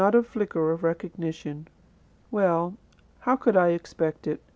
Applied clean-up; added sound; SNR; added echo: none; none; none; none.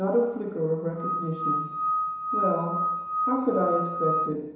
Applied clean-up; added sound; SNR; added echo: none; Screech / Glass; 0 dB; reverberation time 1.0 s.